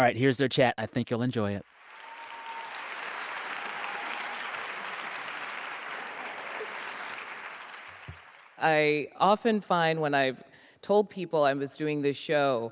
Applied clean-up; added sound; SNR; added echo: none; none; none; none.